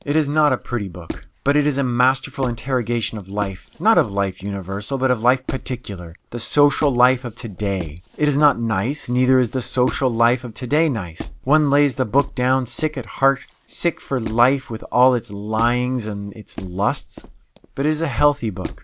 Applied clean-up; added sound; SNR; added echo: none; Squeak; 15 dB; none.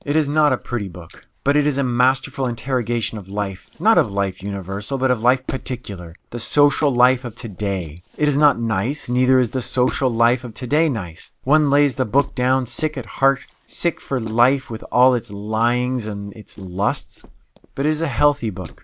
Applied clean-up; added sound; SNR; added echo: neural mask model Resemble Enhance denoiser.